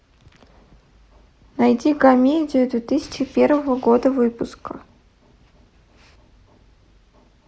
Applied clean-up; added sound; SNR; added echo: none; none; none; none.